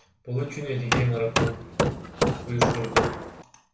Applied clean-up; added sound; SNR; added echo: none; Hammer; -4 dB; reverberation time 0.3 s.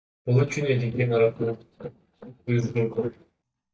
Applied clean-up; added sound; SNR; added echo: neural mask model DeepFilterNet 3.